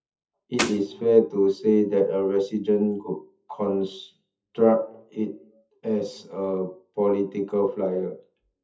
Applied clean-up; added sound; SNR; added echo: classical method WPE with log-MMSE.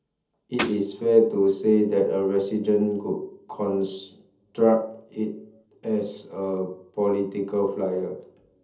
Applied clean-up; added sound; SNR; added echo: none; Clapping; 6 dB; reverberation time 0.7 s.